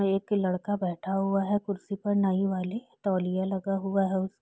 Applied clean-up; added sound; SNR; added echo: none; none; none; none.